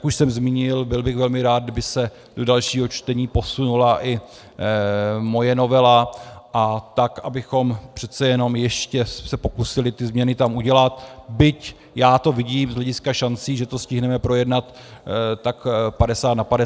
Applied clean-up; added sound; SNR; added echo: none; none; none; none.